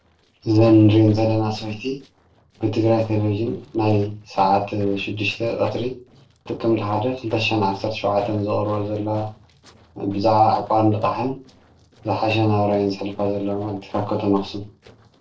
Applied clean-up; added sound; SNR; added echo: neural separator model SepFormer DNS4.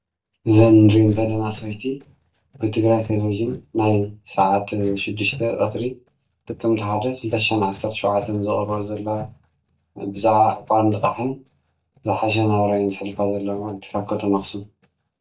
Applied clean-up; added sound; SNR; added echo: neural mask model DeepFilterNet 3.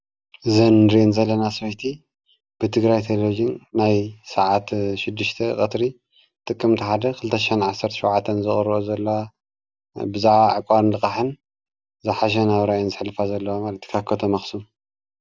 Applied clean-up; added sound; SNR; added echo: none; none; none; none.